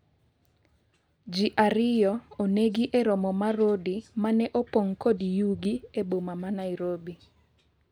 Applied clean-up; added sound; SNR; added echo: none; none; none; none.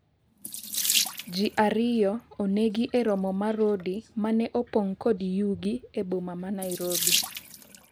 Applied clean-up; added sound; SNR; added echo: none; Sink (filling or washing) / Water tap, faucet; 7 dB; none.